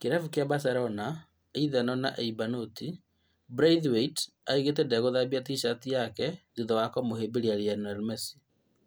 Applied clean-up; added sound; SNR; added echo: none; none; none; none.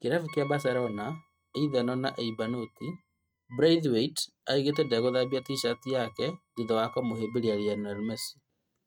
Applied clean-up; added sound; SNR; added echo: neural mask model RNNoise.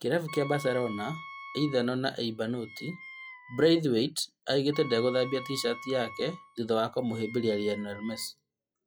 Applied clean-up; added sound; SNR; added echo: classical method log-MMSE.